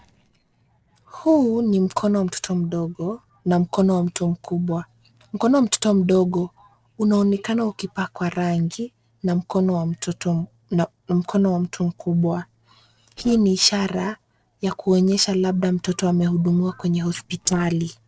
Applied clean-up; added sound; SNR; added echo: neural separator model SepFormer DNS4.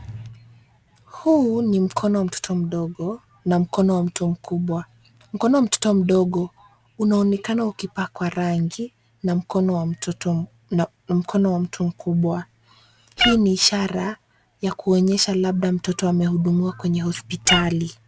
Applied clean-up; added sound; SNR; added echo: none; Meow; 3 dB; none.